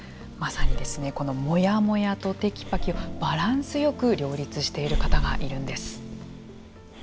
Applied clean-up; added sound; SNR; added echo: none; Breathing; 1 dB; none.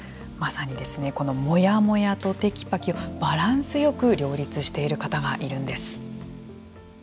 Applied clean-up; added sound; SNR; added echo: none; none; none; none.